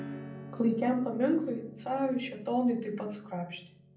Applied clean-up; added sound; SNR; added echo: none; Acoustic guitar / Strum; 15 dB; reverberation time 0.6 s.